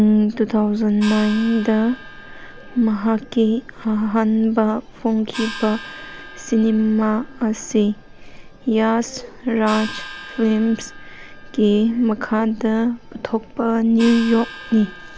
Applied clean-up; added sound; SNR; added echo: none; Gong; 17 dB; none.